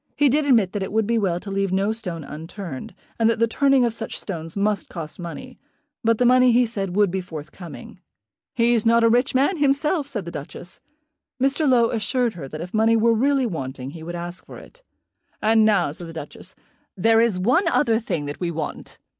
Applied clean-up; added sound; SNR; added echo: neural mask model Resemble Enhance denoiser.